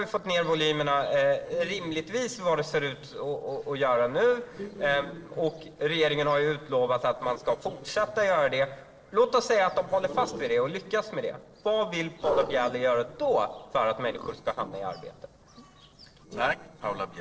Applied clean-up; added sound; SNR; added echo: neural separator model SepFormer DNS4.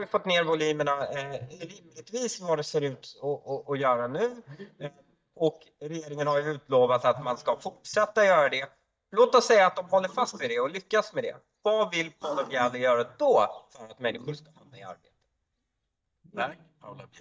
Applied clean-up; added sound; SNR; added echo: neural mask model DeepFilterNet 3.